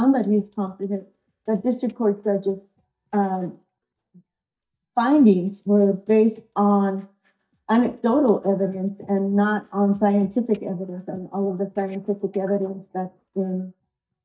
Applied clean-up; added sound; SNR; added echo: neural mask model DeepFilterNet 3.